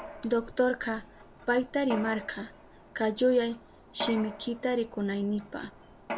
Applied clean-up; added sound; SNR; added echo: none; Mechanisms; 13 dB; none.